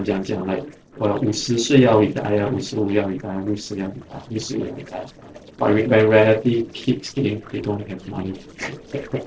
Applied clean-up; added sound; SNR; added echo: neural separator model SepFormer DNS4.